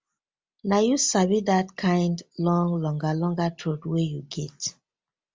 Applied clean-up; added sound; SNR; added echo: none; none; none; none.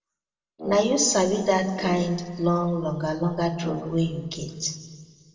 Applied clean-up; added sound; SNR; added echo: neural separator model SepFormer DNS4.